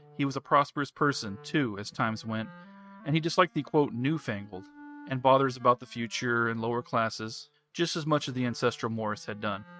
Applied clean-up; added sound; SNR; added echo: neural mask model RNNoise.